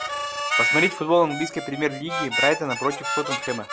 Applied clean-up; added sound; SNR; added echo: none; Harmonica; 2 dB; none.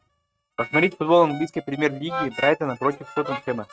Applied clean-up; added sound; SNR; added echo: neural mask model RNNoise.